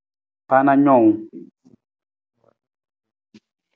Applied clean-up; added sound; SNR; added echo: none; none; none; none.